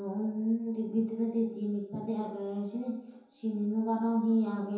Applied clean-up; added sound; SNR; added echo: none; none; none; reverberation time 0.9 s.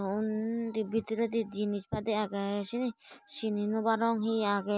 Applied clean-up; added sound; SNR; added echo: none; none; none; none.